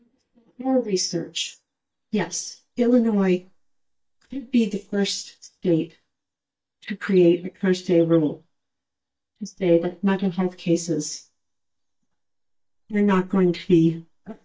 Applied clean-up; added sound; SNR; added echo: neural mask model DeepFilterNet 3.